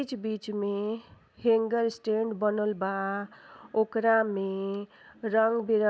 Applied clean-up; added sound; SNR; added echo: none; none; none; none.